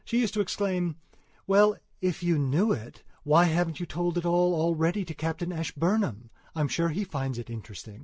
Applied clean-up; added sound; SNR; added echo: none; none; none; none.